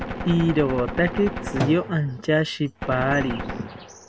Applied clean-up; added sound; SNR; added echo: none; Gunshot, gunfire + Drum; 7 dB; none.